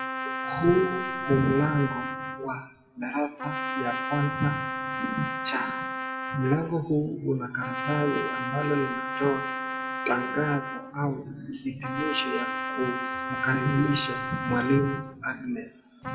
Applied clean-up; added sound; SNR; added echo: none; Trumpet; 4 dB; reverberation time 0.9 s.